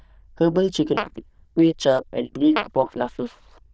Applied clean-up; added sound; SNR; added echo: neural diffusion model UNIVERSE++.